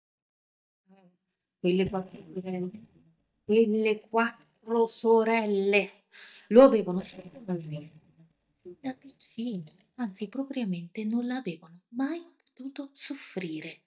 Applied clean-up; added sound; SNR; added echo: neural mask model DeepFilterNet 3.